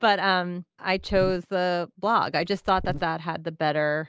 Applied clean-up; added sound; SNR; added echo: none; Buzz; 9 dB; none.